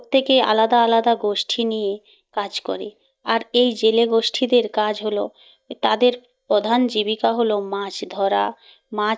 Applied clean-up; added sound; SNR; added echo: neural mask model DeepFilterNet 3.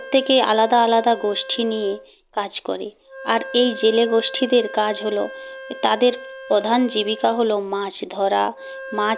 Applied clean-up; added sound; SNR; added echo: none; Wind instrument, woodwind instrument; 16 dB; none.